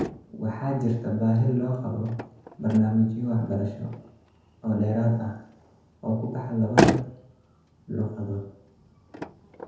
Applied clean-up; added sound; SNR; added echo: none; Motor vehicle (road); 5 dB; reverberation time 0.9 s.